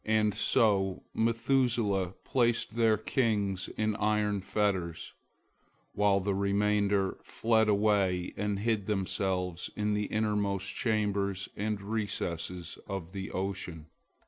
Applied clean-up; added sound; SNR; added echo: none; none; none; none.